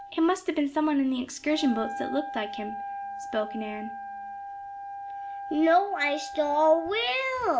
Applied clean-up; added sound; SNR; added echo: none; Wind instrument, woodwind instrument; 11 dB; reverberation time 0.4 s.